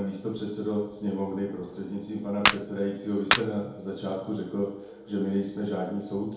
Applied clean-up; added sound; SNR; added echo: none; Clapping; -2 dB; reverberation time 2.0 s.